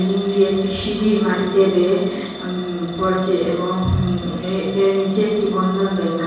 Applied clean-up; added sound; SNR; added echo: none; Alarm / Bell; 16 dB; reverberation time 1.3 s.